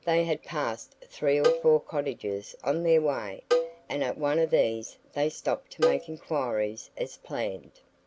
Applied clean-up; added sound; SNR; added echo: none; Cowbell; 4 dB; none.